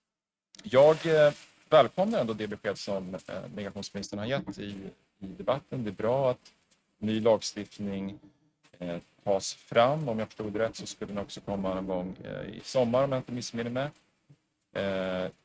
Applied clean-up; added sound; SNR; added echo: neural mask model RNNoise.